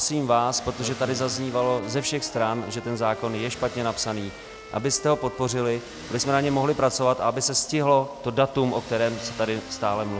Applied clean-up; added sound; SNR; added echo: none; Wind instrument, woodwind instrument + Motor vehicle (road); 16 dB; none.